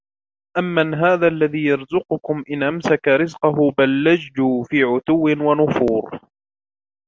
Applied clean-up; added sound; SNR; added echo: none; none; none; none.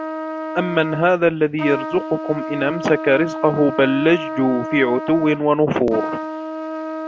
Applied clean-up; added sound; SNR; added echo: none; Trumpet; 8 dB; none.